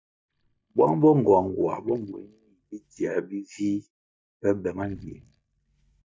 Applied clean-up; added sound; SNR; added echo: neural mask model DeepFilterNet 3.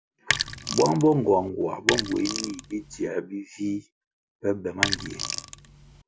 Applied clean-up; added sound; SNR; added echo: none; Sink (filling or washing); 3 dB; none.